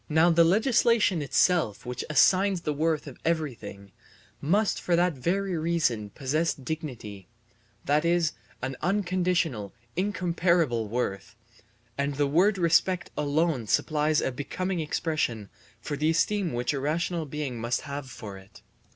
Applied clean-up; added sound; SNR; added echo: none; none; none; none.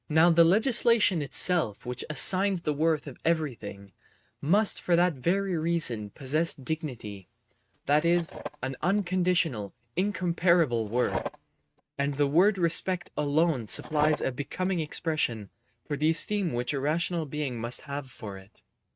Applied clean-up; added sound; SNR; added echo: neural mask model RNNoise.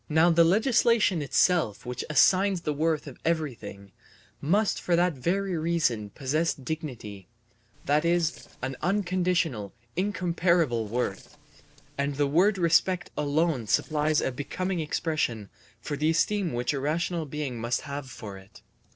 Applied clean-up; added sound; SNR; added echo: neural separator model SepFormer DNS4.